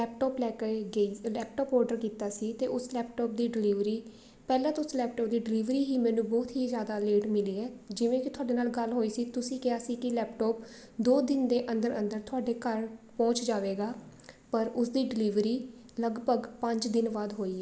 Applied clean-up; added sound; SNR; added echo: none; none; none; none.